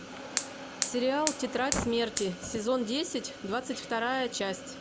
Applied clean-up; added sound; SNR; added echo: none; Fire; 6 dB; none.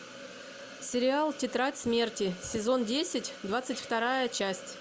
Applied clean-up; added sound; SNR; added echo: none; none; none; none.